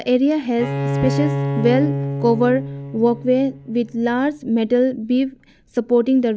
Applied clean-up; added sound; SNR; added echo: none; Bowed string instrument; 7 dB; none.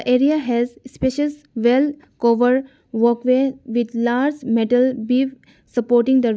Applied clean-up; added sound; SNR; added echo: none; none; none; none.